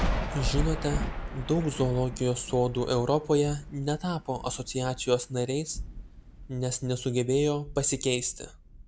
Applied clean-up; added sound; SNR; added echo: none; Thunder; 7 dB; none.